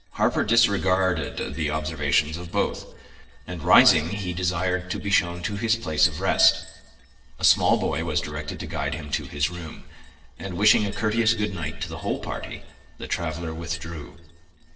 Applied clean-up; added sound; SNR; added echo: neural separator model SepFormer DNS4.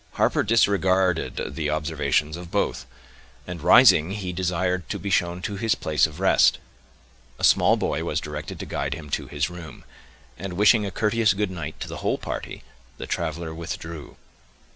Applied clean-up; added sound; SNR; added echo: none; none; none; none.